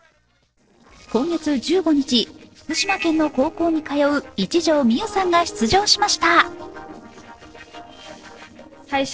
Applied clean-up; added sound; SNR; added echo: neural separator model SepFormer DNS4.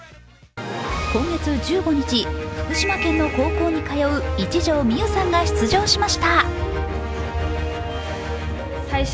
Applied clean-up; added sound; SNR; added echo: none; Fireworks; 14 dB; none.